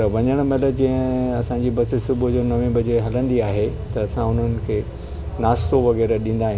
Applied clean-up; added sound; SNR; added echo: none; Engine; 15 dB; none.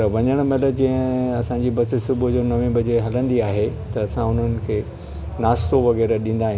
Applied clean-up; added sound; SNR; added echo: none; none; none; none.